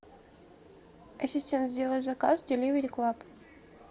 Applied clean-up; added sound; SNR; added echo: none; none; none; none.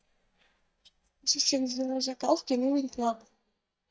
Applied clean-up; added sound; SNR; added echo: neural mask model DeepFilterNet 3.